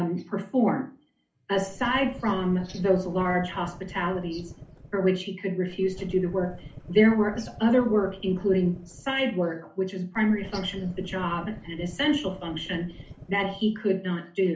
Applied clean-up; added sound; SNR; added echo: none; Engine starting / Car; 17 dB; reverberation time 0.3 s.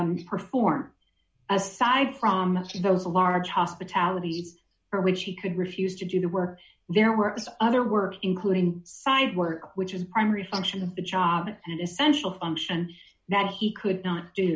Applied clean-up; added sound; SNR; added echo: none; none; none; none.